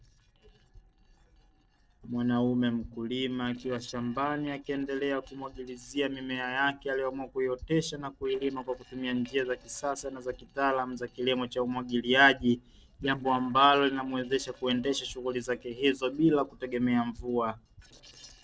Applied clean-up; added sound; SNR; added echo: neural separator model SepFormer DNS4.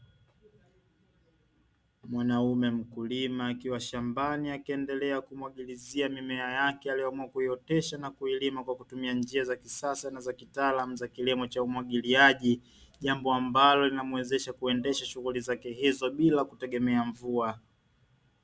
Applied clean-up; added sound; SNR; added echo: none; none; none; none.